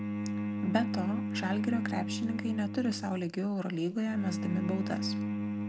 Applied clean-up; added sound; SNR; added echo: none; Bowed string instrument; 1 dB; none.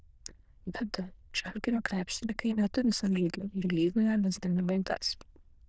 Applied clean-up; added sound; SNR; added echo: neural diffusion model UNIVERSE++.